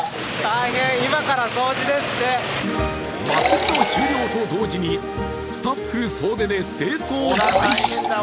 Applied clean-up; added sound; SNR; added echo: none; Liquid; 6 dB; none.